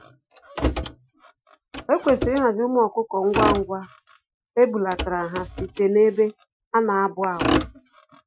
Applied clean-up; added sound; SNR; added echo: classical method Wiener filter.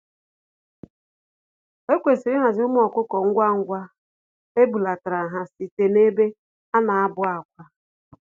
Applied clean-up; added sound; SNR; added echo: none; none; none; none.